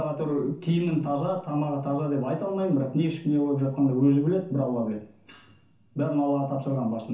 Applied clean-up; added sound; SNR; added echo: none; none; none; reverberation time 0.9 s.